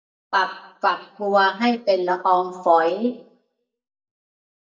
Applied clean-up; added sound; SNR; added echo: neural mask model DeepFilterNet 3.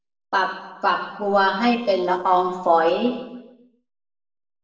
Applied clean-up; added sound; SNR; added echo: neural separator model SepFormer DNS4.